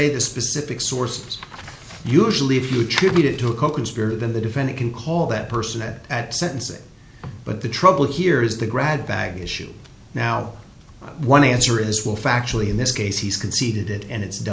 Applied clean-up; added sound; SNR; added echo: none; none; none; none.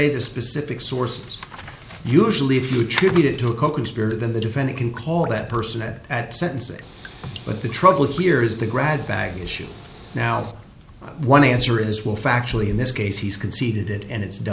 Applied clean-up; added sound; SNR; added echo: none; Drip + Train; 18 dB; none.